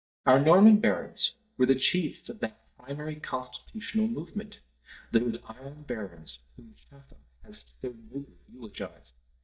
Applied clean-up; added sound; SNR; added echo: neural mask model DeepFilterNet 3.